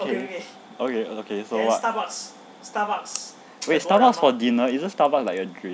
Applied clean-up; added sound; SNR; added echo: none; none; none; none.